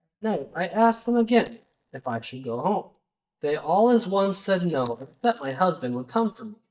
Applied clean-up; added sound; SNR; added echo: neural mask model DeepFilterNet 3.